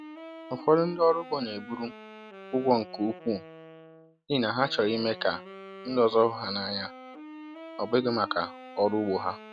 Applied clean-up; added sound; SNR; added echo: none; Wind instrument, woodwind instrument; 16 dB; none.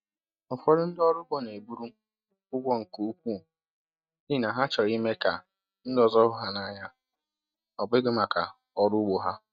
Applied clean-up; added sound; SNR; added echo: neural mask model DeepFilterNet 3.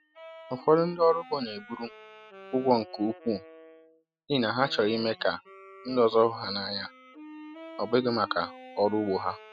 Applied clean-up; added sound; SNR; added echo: classical method spectral subtraction.